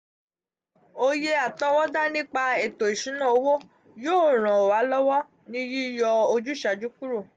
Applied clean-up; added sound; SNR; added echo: none; none; none; none.